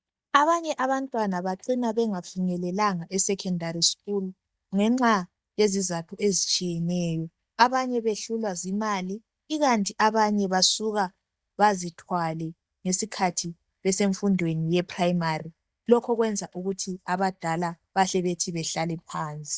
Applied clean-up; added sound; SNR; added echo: neural mask model DeepFilterNet 3.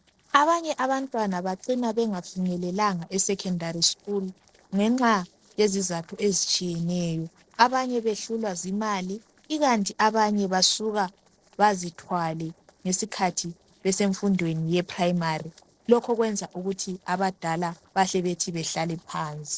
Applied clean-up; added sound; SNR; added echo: neural separator model SepFormer DNS4.